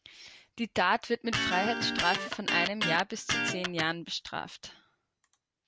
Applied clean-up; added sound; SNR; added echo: none; Electric guitar; -1 dB; none.